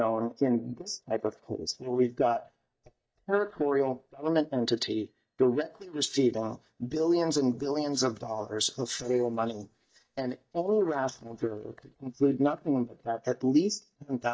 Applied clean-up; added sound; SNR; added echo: neural mask model DeepFilterNet 3.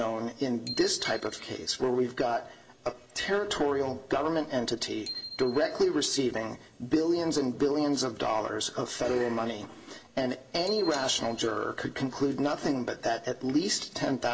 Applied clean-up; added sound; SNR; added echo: none; Bicycle bell; 17 dB; reverberation time 0.6 s.